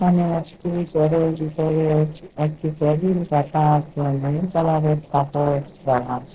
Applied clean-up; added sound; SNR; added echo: neural separator model SepFormer DNS4.